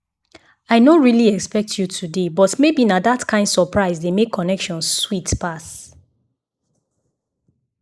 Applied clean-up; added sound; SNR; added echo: neural mask model Resemble Enhance denoiser.